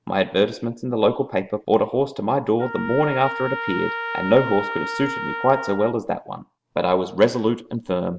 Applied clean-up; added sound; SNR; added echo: none; Trumpet; 10 dB; none.